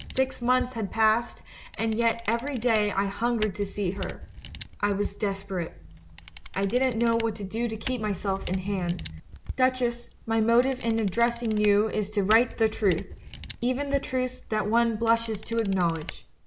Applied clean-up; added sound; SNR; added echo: none; Camera; 14 dB; none.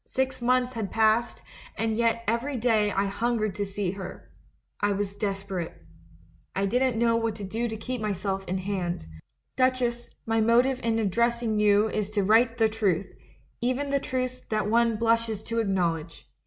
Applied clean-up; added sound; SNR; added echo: none; none; none; none.